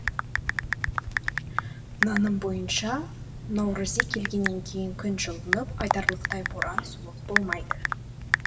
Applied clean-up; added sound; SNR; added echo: none; Typing; -1 dB; reverberation time 0.7 s.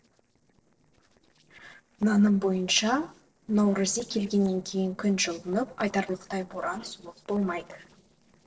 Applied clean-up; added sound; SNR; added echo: neural separator model SepFormer DNS4.